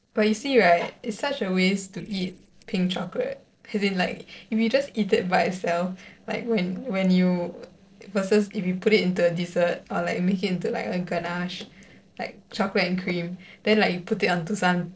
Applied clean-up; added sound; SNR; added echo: neural separator model SepFormer DNS4.